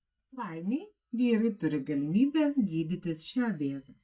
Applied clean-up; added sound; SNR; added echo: neural mask model DeepFilterNet 3.